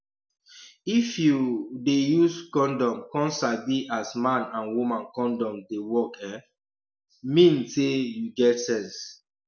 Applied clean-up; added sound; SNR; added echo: none; none; none; none.